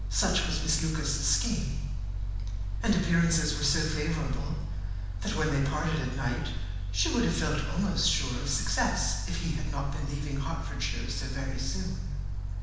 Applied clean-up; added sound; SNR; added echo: none; Mechanical fan; 1 dB; reverberation time 1.1 s.